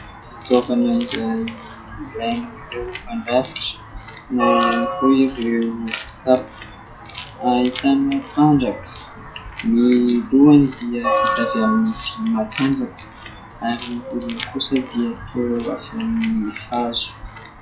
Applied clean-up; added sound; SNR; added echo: classical method WPE with log-MMSE.